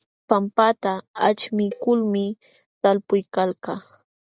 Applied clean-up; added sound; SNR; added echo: neural mask model DeepFilterNet 3.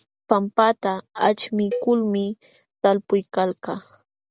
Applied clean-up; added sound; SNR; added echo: none; Cowbell; 13 dB; none.